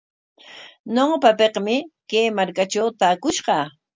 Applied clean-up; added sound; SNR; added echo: none; none; none; none.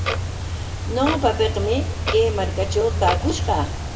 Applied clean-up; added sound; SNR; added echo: none; Clock; 2 dB; reverberation time 1.1 s.